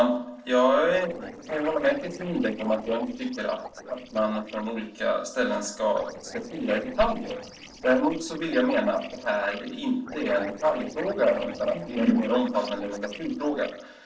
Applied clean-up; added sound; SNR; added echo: neural separator model SepFormer DNS4.